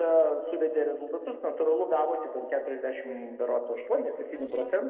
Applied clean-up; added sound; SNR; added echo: neural separator model SepFormer DNS4.